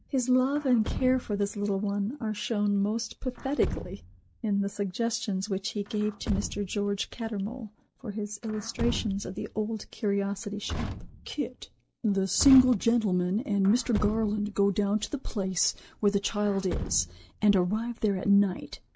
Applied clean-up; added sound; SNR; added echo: none; Truck; 12 dB; none.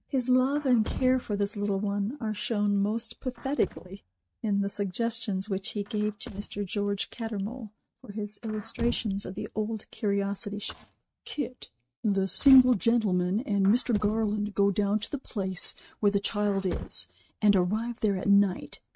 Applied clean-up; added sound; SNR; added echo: neural mask model RNNoise.